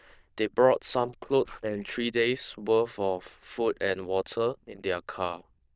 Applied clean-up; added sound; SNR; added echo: neural diffusion model UNIVERSE++.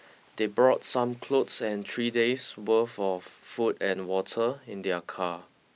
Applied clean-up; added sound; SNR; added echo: none; none; none; none.